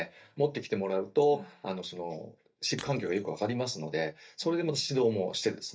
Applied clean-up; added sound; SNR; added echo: neural mask model DeepFilterNet 3.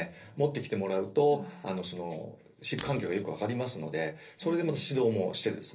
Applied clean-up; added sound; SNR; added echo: neural separator model SepFormer DNS4.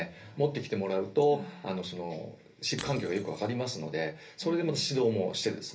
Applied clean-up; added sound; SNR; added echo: none; Shatter / Crushing; 17 dB; reverberation time 0.3 s.